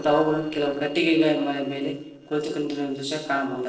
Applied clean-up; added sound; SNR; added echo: neural separator model SepFormer DNS4.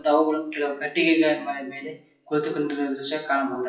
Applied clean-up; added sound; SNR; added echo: classical method WPE with log-MMSE.